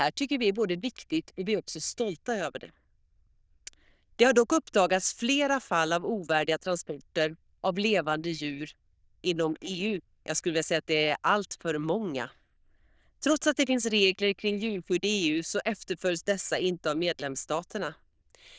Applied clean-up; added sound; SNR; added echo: neural diffusion model UNIVERSE++.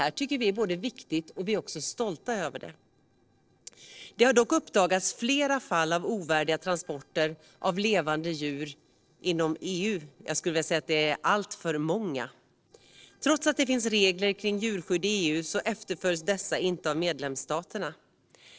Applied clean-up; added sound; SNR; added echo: neural separator model SepFormer DNS4.